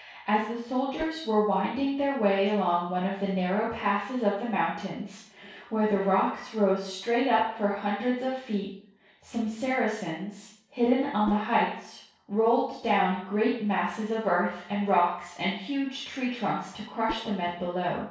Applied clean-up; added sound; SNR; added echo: neural separator model SepFormer DNS4.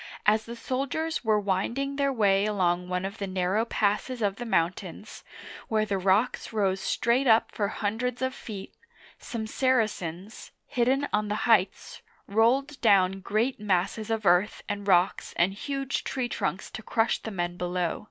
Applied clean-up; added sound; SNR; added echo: none; none; none; none.